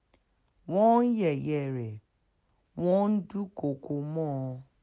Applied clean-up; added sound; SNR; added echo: none; none; none; none.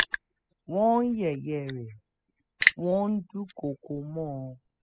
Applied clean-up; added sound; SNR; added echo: classical method spectral subtraction.